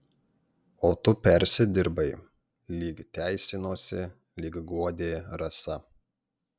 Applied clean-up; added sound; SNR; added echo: none; none; none; none.